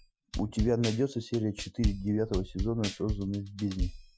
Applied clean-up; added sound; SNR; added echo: classical method Wiener filter.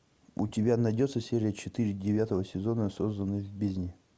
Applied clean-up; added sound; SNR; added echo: none; none; none; none.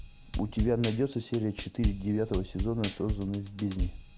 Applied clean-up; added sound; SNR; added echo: none; Drum kit; 4 dB; none.